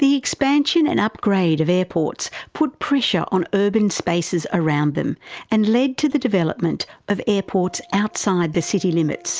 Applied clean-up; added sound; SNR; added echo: none; none; none; none.